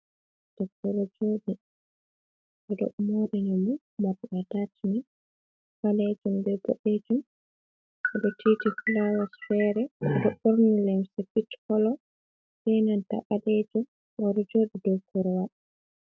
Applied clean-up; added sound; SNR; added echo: none; none; none; none.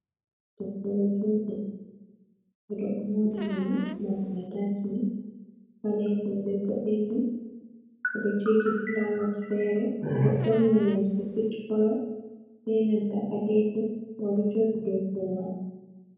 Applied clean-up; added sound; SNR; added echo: none; Squeak; 16 dB; reverberation time 0.9 s.